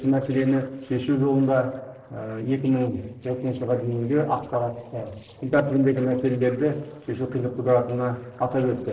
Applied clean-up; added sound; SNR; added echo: neural separator model SepFormer DNS4.